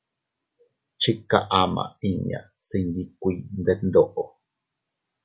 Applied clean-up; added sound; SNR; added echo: none; none; none; none.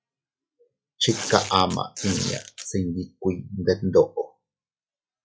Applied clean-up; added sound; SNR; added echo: classical method log-MMSE.